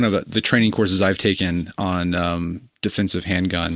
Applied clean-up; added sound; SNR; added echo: none; none; none; none.